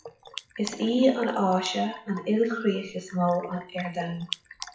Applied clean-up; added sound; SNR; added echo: classical method WPE with log-MMSE.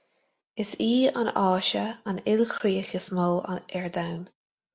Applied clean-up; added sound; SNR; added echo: none; none; none; none.